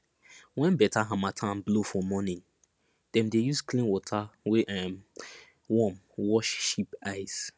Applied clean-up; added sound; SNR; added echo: none; none; none; none.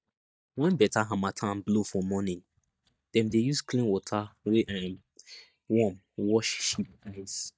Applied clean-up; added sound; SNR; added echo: neural mask model DeepFilterNet 3.